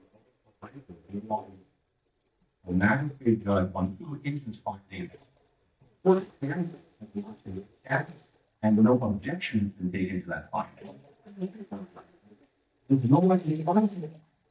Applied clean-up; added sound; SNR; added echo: neural mask model DeepFilterNet 3.